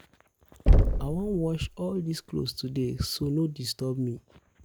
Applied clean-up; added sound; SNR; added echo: none; Knock; -4 dB; none.